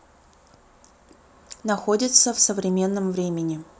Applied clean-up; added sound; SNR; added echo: none; none; none; none.